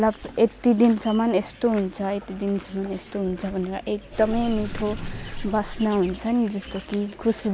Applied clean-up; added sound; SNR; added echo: none; Sink (filling or washing) / Water; 14 dB; none.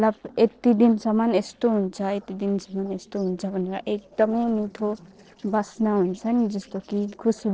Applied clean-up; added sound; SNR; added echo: neural separator model SepFormer DNS4.